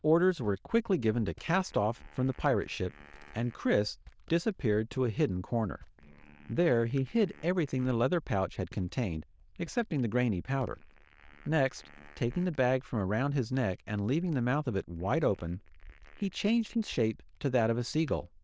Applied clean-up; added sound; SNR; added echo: neural diffusion model UNIVERSE++.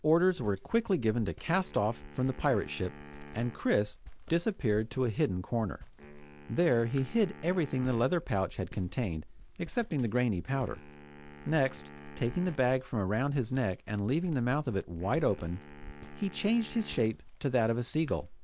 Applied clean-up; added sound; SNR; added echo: none; Wind instrument, woodwind instrument + Walk, footsteps; 16 dB; none.